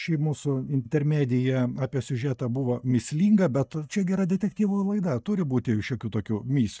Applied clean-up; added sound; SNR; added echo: neural mask model DeepFilterNet 3.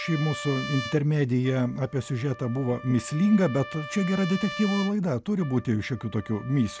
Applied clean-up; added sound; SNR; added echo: none; Trumpet; 14 dB; none.